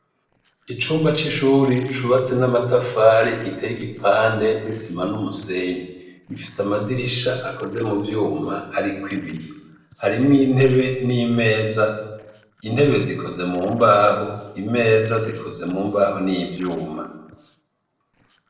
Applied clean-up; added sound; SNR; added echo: neural separator model SepFormer DNS4.